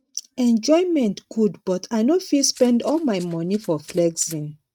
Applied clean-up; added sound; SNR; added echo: neural mask model RNNoise.